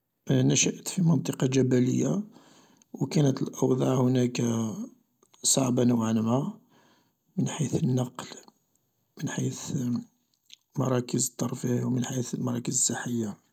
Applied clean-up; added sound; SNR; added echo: none; none; none; none.